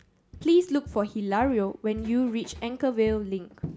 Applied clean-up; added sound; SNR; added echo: none; Walk, footsteps; 17 dB; none.